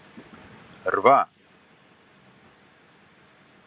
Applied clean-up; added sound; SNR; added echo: none; none; none; none.